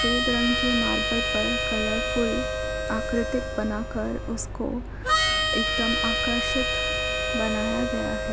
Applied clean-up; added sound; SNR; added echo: none; Harmonica; -1 dB; none.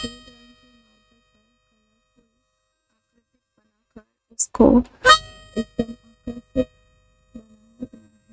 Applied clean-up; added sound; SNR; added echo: neural mask model RNNoise.